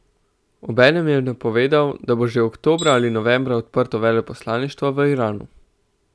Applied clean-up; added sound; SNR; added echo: none; Tools; 14 dB; none.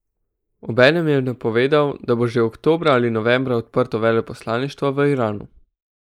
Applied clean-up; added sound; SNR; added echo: neural mask model Resemble Enhance denoiser.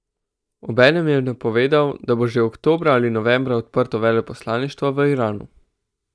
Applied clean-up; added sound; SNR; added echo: neural mask model DeepFilterNet 3.